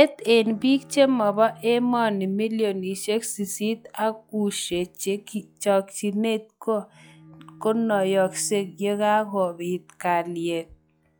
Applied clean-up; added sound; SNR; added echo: classical method log-MMSE.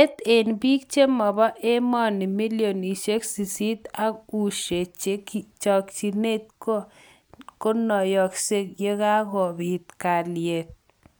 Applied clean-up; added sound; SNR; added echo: none; none; none; none.